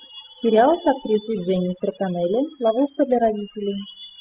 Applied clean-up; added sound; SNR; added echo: classical method spectral subtraction.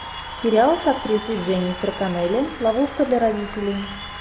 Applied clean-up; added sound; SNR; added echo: none; Applause / Cheering; 12 dB; none.